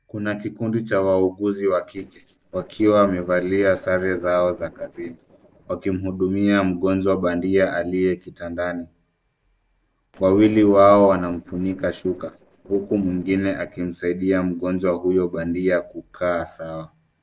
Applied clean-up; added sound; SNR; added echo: neural separator model SepFormer DNS4.